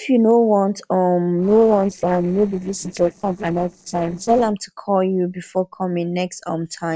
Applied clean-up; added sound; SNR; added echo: neural separator model SepFormer DNS4.